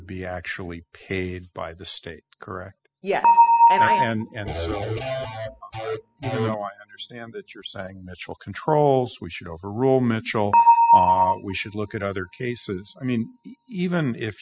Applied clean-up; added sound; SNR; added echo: classical method spectral subtraction.